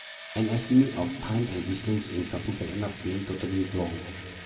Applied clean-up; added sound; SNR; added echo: none; Engine / Drill; 13 dB; reverberation time 2.5 s.